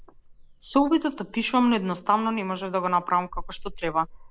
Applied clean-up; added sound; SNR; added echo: none; Dog; 16 dB; none.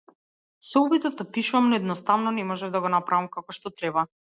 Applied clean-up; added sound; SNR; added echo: none; none; none; none.